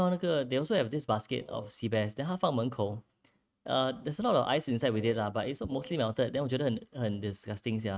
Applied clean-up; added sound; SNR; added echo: neural mask model RNNoise.